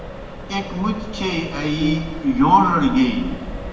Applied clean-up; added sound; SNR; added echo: none; Accelerating, revving, vroom; 11 dB; reverberation time 1.2 s.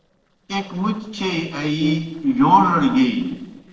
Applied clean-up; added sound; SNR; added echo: neural separator model SepFormer DNS4.